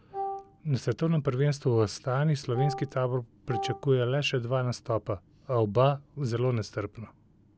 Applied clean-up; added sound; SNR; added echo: none; Wind instrument, woodwind instrument; 9 dB; none.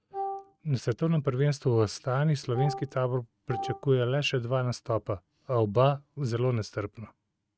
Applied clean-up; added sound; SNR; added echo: neural mask model RNNoise.